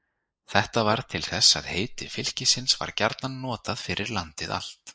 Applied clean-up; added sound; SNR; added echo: neural mask model Resemble Enhance denoiser.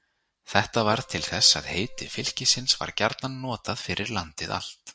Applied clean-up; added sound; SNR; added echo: none; Keyboard (musical); 18 dB; none.